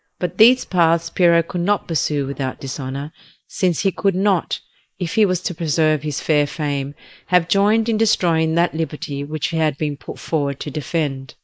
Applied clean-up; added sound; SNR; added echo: neural mask model Resemble Enhance denoiser.